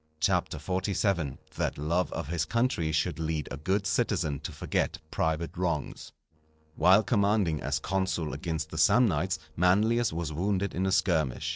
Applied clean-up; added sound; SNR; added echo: neural separator model SepFormer DNS4.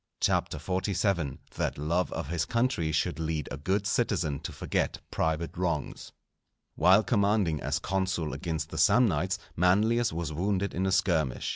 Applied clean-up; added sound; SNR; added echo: none; none; none; none.